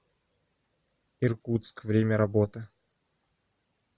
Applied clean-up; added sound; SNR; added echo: none; none; none; none.